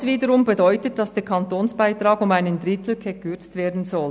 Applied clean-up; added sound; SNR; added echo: none; none; none; none.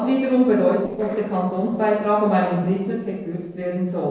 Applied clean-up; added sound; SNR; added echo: neural separator model SepFormer DNS4.